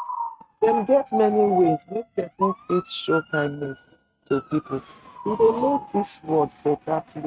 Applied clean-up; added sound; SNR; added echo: neural mask model RNNoise.